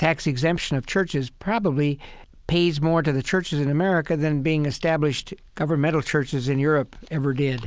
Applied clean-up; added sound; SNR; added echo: none; none; none; none.